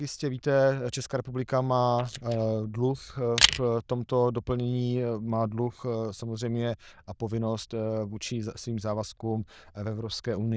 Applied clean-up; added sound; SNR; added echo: neural diffusion model UNIVERSE++.